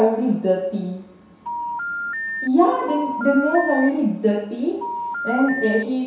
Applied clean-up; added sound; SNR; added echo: none; Telephone; 7 dB; reverberation time 0.7 s.